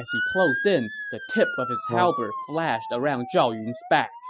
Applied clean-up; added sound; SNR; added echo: classical method spectral subtraction.